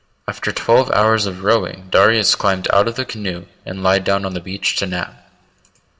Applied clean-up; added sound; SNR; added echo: none; none; none; reverberation time 0.8 s.